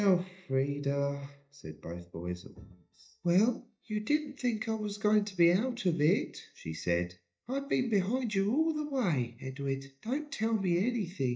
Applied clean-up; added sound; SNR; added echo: neural mask model DeepFilterNet 3.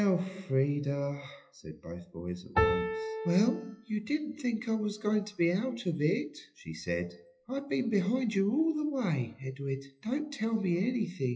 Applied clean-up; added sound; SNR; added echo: classical method WPE with log-MMSE.